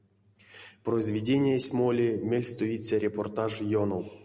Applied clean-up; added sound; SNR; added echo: none; none; none; none.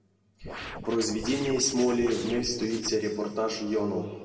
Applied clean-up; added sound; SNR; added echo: none; Scratching (performance technique); 12 dB; reverberation time 1.7 s.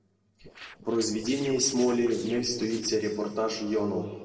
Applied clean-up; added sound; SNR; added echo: neural separator model SepFormer DNS4.